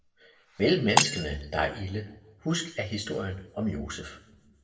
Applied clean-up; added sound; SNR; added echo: none; Shatter; 3 dB; reverberation time 0.6 s.